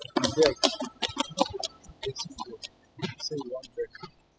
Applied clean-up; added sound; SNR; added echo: classical method spectral subtraction.